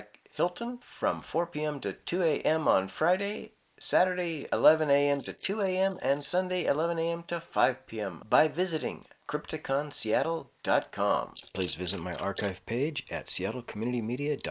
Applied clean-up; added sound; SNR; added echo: neural mask model Resemble Enhance denoiser.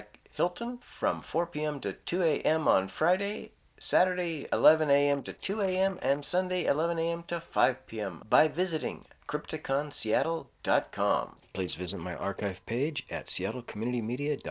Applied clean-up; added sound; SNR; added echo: neural separator model SepFormer DNS4.